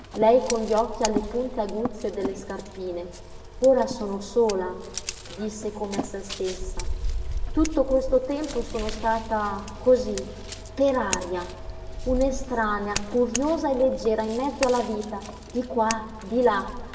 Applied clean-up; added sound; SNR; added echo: none; Scissors; 8 dB; reverberation time 1.3 s.